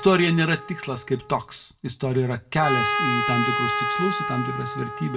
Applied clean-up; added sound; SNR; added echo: none; Trumpet; 3 dB; reverberation time 0.2 s.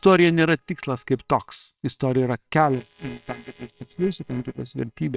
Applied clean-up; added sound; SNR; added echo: neural separator model SepFormer WHAMR!.